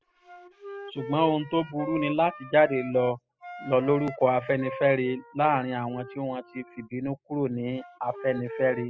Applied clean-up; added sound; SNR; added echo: classical method spectral subtraction.